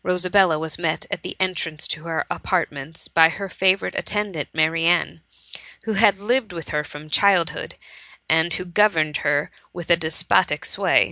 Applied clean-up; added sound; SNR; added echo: none; none; none; none.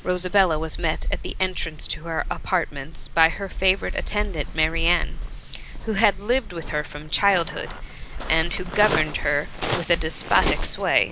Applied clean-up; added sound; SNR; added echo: none; Waves, surf; 4 dB; none.